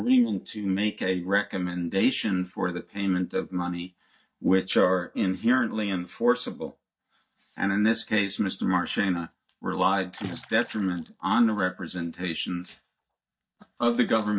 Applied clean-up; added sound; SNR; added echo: neural mask model DeepFilterNet 3.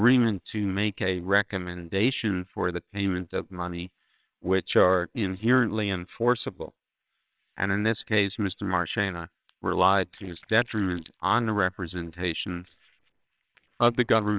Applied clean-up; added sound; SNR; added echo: neural separator model SepFormer WHAMR!.